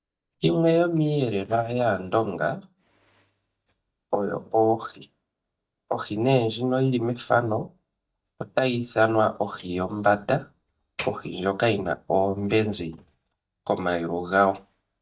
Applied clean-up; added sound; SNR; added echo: neural mask model DeepFilterNet 3.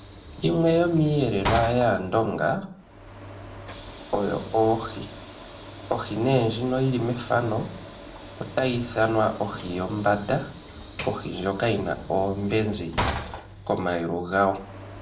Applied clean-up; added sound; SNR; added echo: none; Sliding door / Train; 11 dB; reverberation time 0.4 s.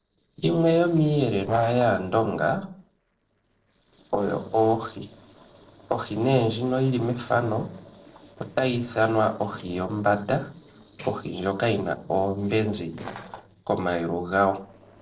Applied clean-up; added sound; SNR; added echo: neural separator model SepFormer DNS4.